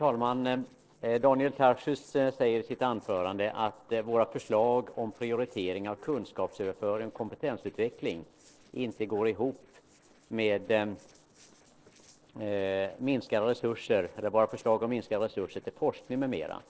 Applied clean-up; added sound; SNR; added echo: neural separator model SepFormer DNS4.